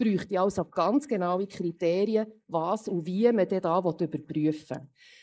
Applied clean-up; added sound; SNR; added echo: neural mask model Resemble Enhance denoiser.